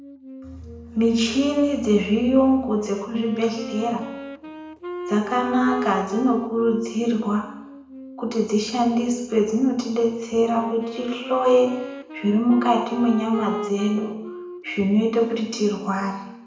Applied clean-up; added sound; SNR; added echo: none; Wind instrument, woodwind instrument; 13 dB; reverberation time 0.8 s.